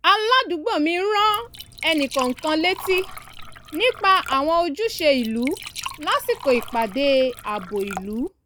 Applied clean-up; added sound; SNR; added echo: none; Liquid; 14 dB; none.